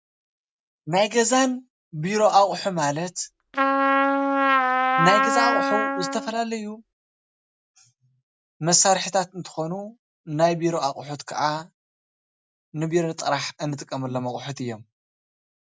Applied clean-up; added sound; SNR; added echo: none; Trumpet; -4 dB; none.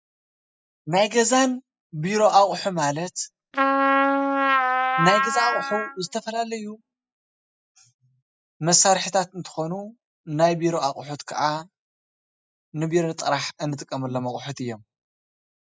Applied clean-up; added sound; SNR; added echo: classical method spectral subtraction.